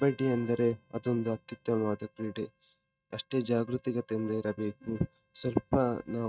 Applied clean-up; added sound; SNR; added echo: neural mask model RNNoise.